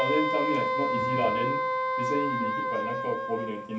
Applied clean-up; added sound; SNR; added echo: none; Wind instrument, woodwind instrument; -3 dB; reverberation time 0.3 s.